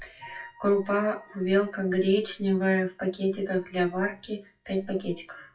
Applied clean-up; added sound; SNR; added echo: classical method WPE with log-MMSE.